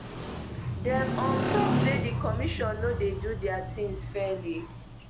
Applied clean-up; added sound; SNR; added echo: none; Motorcycle; -2 dB; none.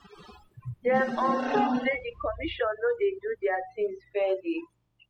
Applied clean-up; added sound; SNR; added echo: classical method spectral subtraction.